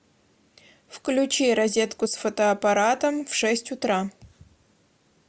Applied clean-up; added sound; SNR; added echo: none; none; none; none.